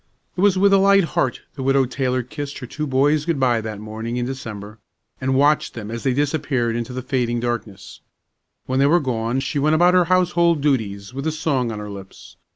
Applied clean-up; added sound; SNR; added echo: none; none; none; none.